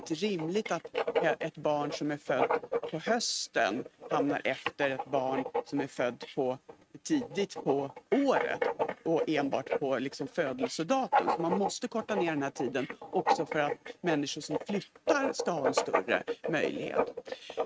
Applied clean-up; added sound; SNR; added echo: neural mask model RNNoise.